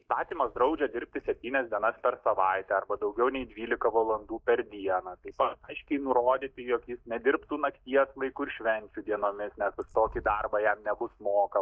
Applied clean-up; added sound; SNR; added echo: neural mask model DeepFilterNet 3.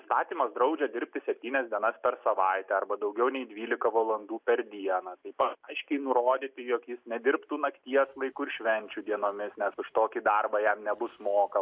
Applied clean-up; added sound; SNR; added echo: none; none; none; none.